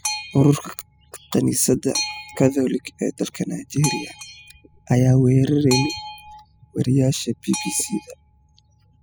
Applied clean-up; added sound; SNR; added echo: classical method spectral subtraction.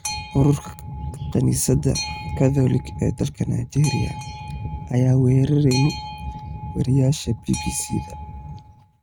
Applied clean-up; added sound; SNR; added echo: neural mask model RNNoise.